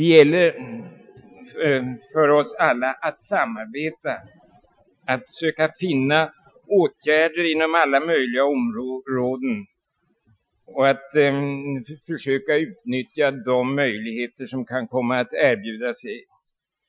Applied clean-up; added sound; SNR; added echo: classical method Wiener filter.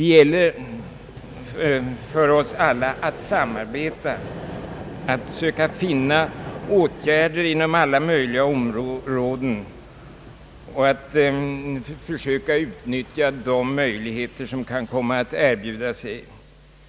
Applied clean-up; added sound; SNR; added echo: none; Vehicle; 17 dB; none.